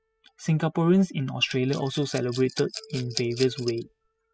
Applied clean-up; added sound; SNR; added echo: classical method spectral subtraction.